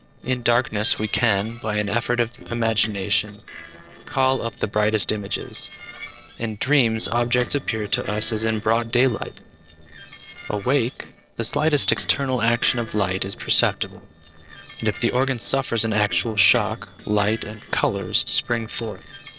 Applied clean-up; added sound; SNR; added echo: neural separator model SepFormer DNS4.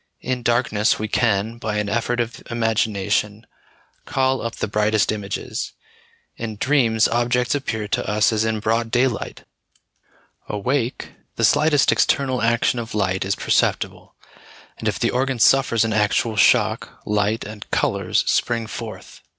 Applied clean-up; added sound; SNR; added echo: none; none; none; none.